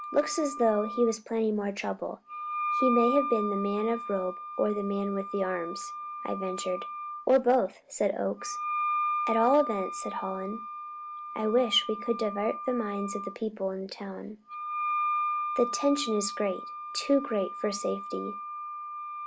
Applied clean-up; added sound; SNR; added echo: none; Wind instrument, woodwind instrument; 5 dB; none.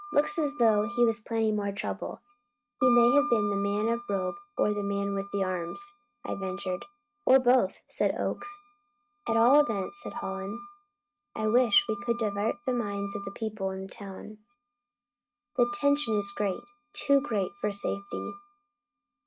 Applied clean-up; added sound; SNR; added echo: neural mask model RNNoise.